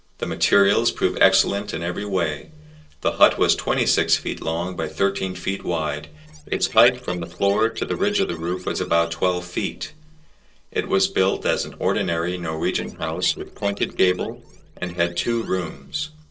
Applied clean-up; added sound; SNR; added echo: neural separator model SepFormer DNS4.